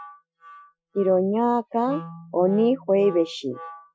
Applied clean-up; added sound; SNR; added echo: classical method Wiener filter.